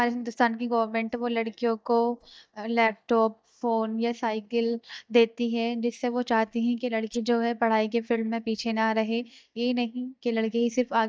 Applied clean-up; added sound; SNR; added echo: neural mask model DeepFilterNet 3.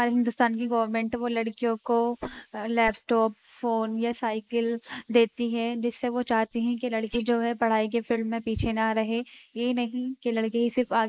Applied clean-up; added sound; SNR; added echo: neural mask model Resemble Enhance denoiser.